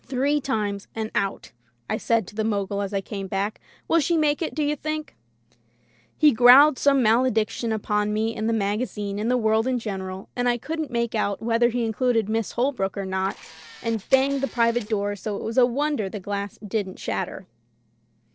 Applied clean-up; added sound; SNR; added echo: neural separator model SepFormer DNS4.